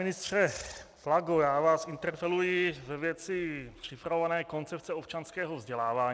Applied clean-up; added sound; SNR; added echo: none; none; none; none.